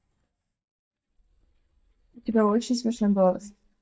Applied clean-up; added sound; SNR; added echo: neural mask model DeepFilterNet 3.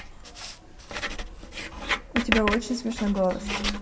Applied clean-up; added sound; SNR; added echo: none; Writing; 2 dB; reverberation time 2.2 s.